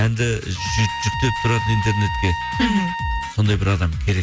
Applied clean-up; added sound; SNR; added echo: none; Trumpet; 7 dB; none.